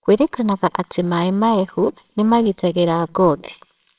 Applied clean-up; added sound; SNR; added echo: neural separator model SepFormer WHAMR!.